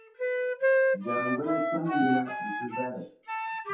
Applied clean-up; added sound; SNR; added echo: classical method WPE with log-MMSE.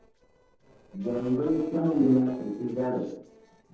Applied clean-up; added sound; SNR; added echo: neural separator model SepFormer DNS4.